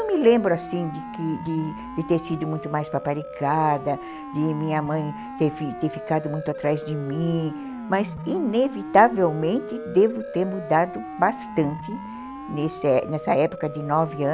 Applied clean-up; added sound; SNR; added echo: none; Siren; 11 dB; none.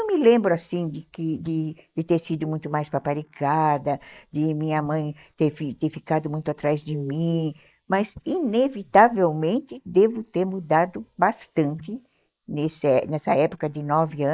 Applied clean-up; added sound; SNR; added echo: neural mask model Resemble Enhance denoiser.